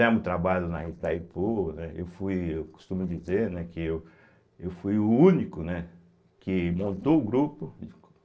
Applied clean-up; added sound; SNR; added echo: neural separator model SepFormer DNS4.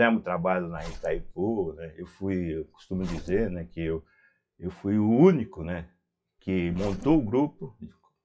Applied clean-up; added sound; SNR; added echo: classical method WPE with log-MMSE.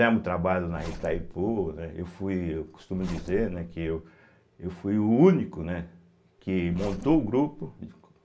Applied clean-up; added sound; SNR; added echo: none; Zipper (clothing); 13 dB; reverberation time 0.2 s.